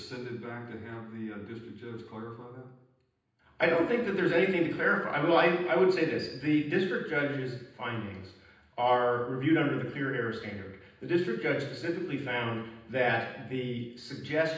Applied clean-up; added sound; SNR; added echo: none; none; none; reverberation time 0.9 s.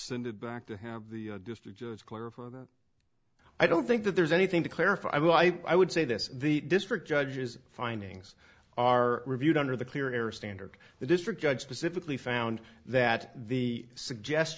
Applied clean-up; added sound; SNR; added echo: none; none; none; none.